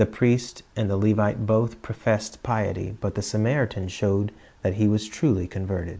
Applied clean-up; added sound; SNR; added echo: none; none; none; none.